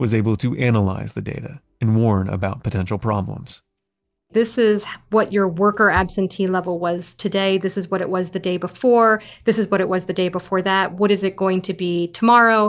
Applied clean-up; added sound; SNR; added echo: none; none; none; none.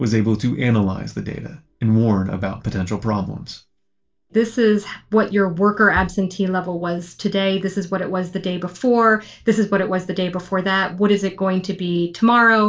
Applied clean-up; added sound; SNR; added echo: none; none; none; reverberation time 0.2 s.